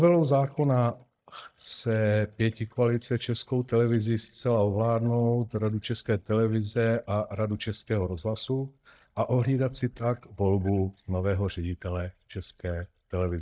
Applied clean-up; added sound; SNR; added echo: neural mask model DeepFilterNet 3.